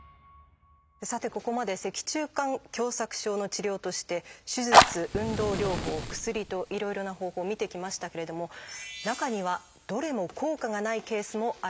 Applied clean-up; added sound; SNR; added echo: none; Fire; -4 dB; none.